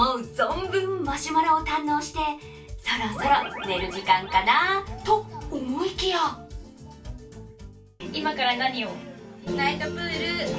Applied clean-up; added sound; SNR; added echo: none; none; none; reverberation time 0.2 s.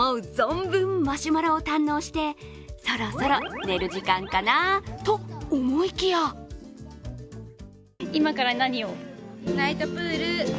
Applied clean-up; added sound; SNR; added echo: none; none; none; none.